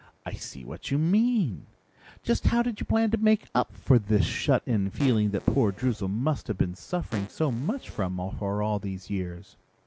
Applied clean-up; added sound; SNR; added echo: none; Fart; 17 dB; none.